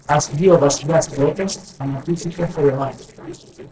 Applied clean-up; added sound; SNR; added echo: neural separator model SepFormer DNS4.